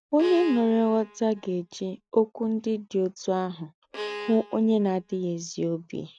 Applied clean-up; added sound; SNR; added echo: neural mask model RNNoise.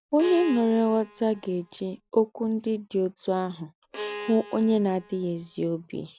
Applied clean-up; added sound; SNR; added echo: none; Bowed string instrument; 14 dB; none.